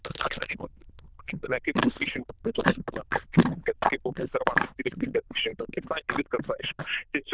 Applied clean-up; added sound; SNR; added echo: neural diffusion model UNIVERSE++.